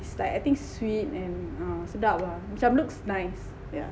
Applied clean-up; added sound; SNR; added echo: none; none; none; none.